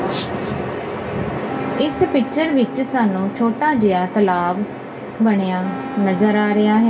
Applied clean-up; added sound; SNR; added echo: none; Wind instrument, woodwind instrument; 14 dB; reverberation time 0.2 s.